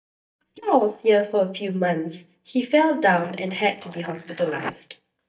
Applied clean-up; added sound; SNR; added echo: neural mask model DeepFilterNet 3.